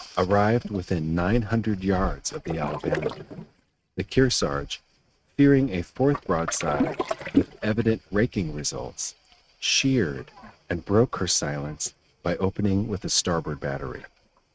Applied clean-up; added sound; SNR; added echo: neural mask model RNNoise.